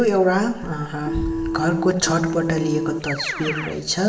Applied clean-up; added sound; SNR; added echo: none; Keyboard (musical); 6 dB; reverberation time 1.2 s.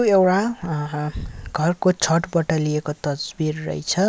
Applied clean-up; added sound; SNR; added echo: none; none; none; none.